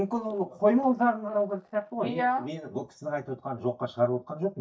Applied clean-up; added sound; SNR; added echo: neural mask model DeepFilterNet 3.